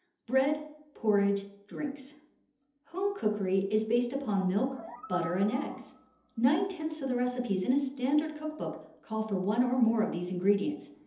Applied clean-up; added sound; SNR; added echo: none; Animal; 16 dB; reverberation time 0.7 s.